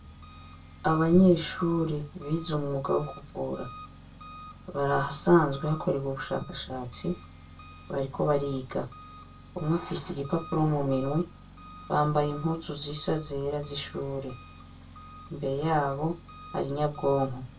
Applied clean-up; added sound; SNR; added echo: none; Engine; 17 dB; reverberation time 0.2 s.